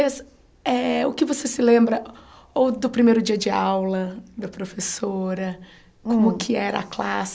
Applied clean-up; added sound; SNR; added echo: none; none; none; none.